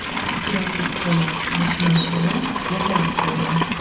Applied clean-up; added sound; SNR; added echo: none; Livestock, farm animals, working animals; 1 dB; reverberation time 0.6 s.